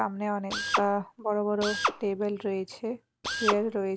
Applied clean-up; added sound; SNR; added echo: none; Drill; 2 dB; none.